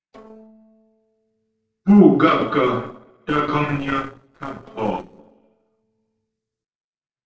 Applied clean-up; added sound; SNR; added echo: neural separator model SepFormer DNS4.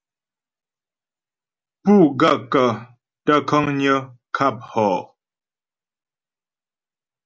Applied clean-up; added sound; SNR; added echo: none; none; none; none.